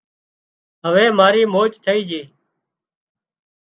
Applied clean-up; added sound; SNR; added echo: none; none; none; none.